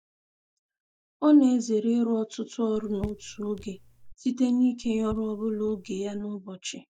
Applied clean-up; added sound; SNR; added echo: neural mask model DeepFilterNet 3.